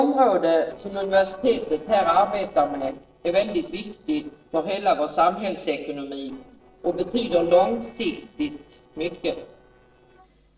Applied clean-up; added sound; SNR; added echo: neural separator model SepFormer DNS4.